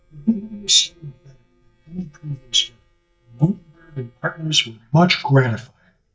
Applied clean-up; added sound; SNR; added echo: neural mask model DeepFilterNet 3.